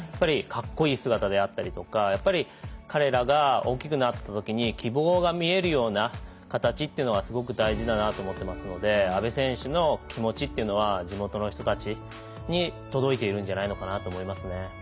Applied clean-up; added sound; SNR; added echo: none; none; none; none.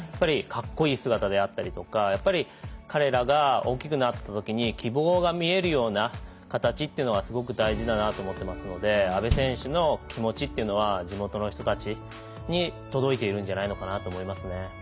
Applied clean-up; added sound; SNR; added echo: none; Bass drum; 10 dB; none.